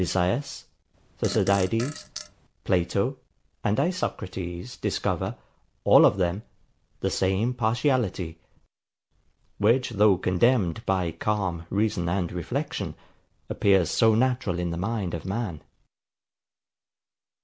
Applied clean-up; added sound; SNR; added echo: none; Fart; 13 dB; none.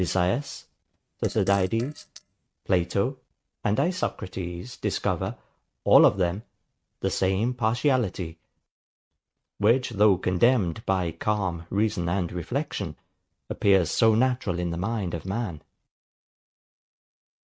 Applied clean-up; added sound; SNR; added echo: neural mask model RNNoise.